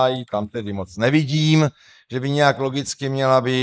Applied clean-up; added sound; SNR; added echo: neural mask model Resemble Enhance denoiser.